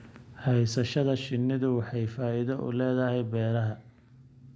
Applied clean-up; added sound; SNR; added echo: none; none; none; none.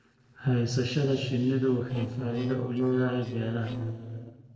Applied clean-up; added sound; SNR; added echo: neural separator model SepFormer DNS4.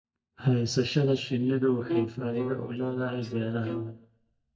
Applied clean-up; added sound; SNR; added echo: neural mask model DeepFilterNet 3.